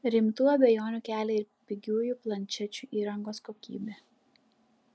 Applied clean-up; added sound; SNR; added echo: none; none; none; none.